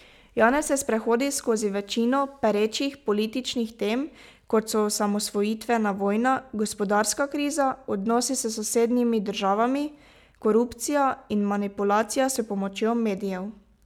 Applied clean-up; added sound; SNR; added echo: none; none; none; none.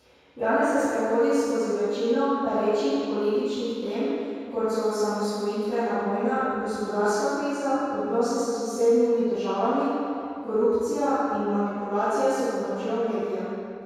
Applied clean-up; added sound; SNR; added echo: none; none; none; reverberation time 2.2 s.